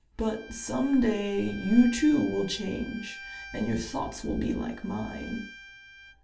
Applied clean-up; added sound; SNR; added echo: none; Bowed string instrument; 18 dB; reverberation time 0.3 s.